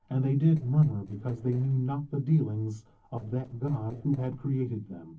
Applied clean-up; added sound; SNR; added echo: neural separator model SepFormer DNS4.